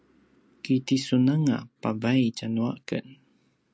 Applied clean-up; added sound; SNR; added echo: none; none; none; none.